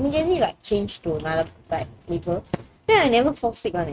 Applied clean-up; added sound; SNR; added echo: neural mask model RNNoise.